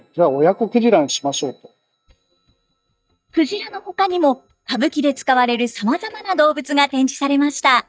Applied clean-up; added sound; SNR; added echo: neural mask model DeepFilterNet 3.